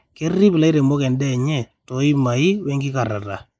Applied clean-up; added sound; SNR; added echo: neural mask model Resemble Enhance denoiser.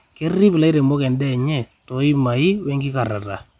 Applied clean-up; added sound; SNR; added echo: none; none; none; none.